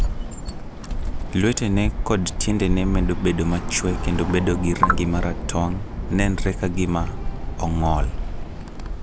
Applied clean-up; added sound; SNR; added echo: none; Bird; 2 dB; none.